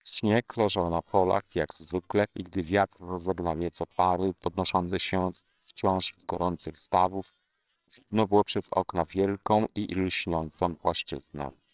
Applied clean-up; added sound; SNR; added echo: neural separator model SepFormer WHAMR!.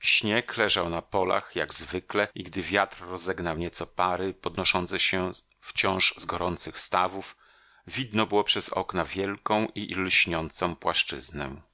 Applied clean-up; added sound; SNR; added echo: none; none; none; none.